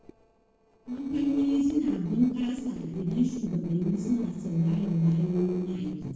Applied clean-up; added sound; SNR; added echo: neural separator model SepFormer DNS4.